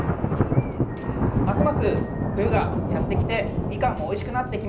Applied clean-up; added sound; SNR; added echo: none; Thunder; -4 dB; reverberation time 0.5 s.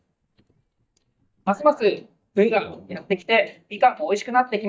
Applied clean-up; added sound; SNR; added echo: neural mask model DeepFilterNet 3.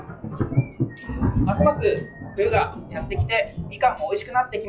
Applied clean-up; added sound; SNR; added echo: classical method WPE with log-MMSE.